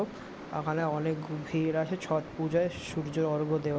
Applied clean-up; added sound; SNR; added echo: none; none; none; none.